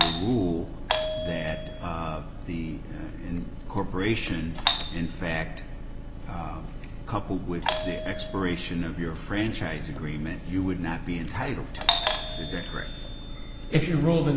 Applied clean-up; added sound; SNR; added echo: none; Doorbell; 2 dB; none.